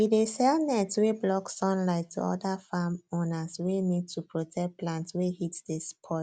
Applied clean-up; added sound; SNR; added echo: none; none; none; none.